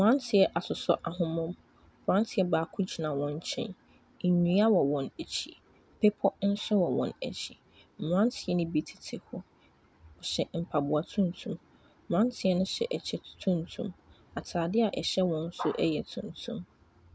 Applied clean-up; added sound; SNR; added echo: none; none; none; none.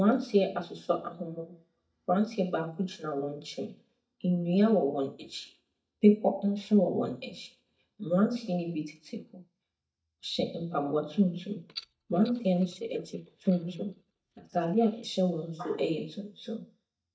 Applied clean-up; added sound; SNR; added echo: neural mask model DeepFilterNet 3.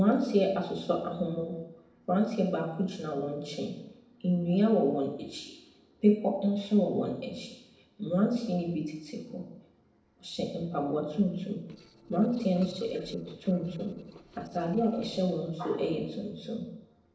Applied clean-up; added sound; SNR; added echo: neural separator model SepFormer DNS4.